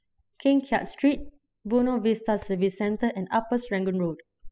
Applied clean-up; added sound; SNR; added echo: classical method spectral subtraction.